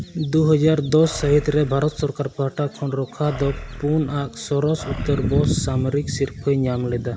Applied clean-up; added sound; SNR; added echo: none; Animal; 13 dB; reverberation time 0.6 s.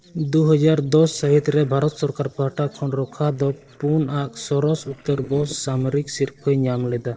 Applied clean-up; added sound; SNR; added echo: neural separator model SepFormer DNS4.